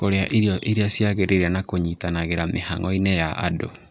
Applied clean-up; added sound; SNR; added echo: none; none; none; none.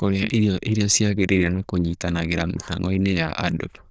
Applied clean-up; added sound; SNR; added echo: neural diffusion model UNIVERSE++.